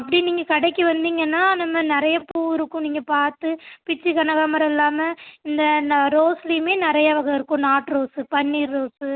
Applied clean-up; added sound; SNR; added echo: none; none; none; none.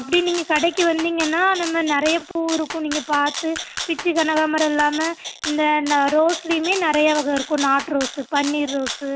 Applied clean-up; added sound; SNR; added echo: none; Rattle (instrument); 11 dB; none.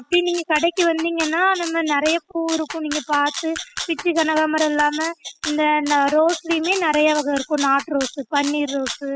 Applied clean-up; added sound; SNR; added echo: classical method spectral subtraction.